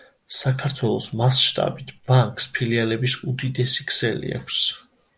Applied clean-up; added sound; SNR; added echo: none; none; none; none.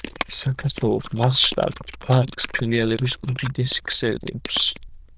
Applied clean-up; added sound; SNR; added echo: neural diffusion model UNIVERSE++.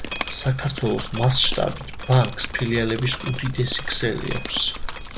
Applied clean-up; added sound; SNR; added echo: none; Drip; 7 dB; none.